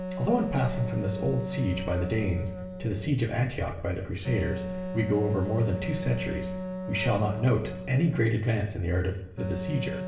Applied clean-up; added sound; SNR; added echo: none; Wind instrument, woodwind instrument; 8 dB; reverberation time 0.9 s.